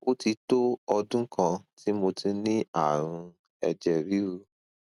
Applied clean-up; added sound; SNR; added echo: none; none; none; none.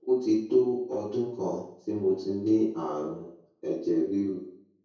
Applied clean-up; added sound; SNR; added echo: none; none; none; reverberation time 0.6 s.